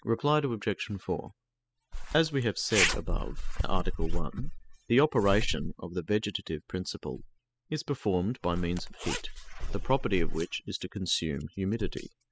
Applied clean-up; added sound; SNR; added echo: classical method spectral subtraction.